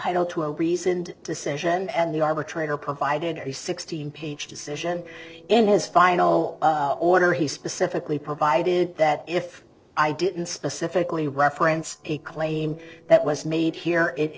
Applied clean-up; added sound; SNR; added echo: neural separator model SepFormer DNS4.